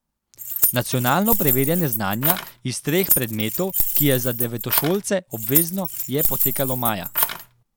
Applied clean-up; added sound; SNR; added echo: none; Keys jangling; 0 dB; none.